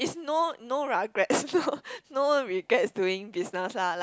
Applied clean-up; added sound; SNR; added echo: none; none; none; none.